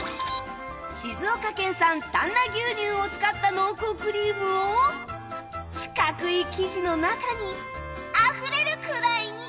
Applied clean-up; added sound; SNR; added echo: none; none; none; reverberation time 1.1 s.